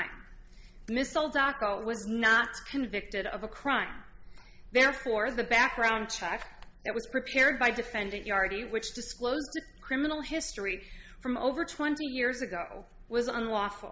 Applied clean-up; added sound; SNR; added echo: none; none; none; none.